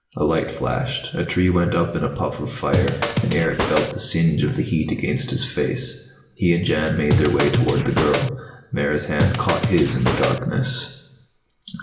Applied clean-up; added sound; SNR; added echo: none; Scratching (performance technique); 1 dB; reverberation time 0.8 s.